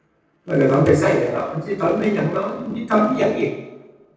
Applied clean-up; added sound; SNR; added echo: neural separator model SepFormer DNS4.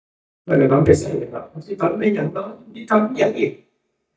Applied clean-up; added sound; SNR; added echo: neural mask model DeepFilterNet 3.